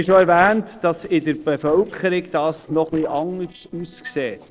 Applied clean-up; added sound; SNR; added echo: neural separator model SepFormer DNS4.